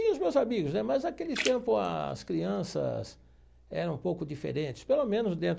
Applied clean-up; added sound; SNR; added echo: none; Splash, splatter; 14 dB; none.